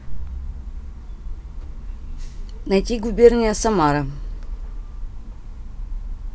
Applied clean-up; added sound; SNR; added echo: none; none; none; none.